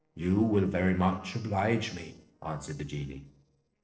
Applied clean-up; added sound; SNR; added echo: neural separator model SepFormer DNS4.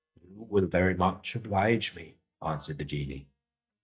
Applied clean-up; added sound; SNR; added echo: neural mask model DeepFilterNet 3.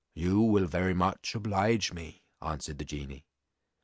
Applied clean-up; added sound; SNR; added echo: none; none; none; none.